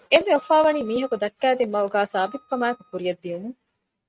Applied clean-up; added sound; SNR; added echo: neural mask model RNNoise.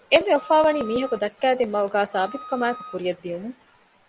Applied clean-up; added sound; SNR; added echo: none; Wind instrument, woodwind instrument; 17 dB; none.